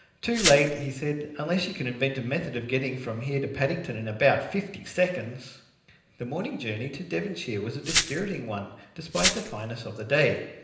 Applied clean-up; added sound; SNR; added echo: none; Glass; 2 dB; reverberation time 0.9 s.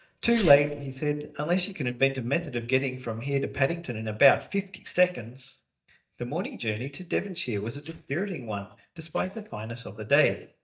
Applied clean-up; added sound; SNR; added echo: neural mask model DeepFilterNet 3.